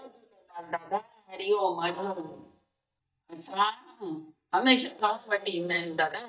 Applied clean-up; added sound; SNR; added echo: neural mask model DeepFilterNet 3.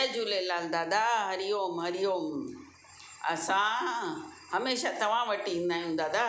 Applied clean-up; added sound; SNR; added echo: none; none; none; none.